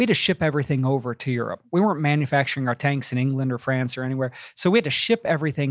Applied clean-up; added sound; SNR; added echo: none; none; none; none.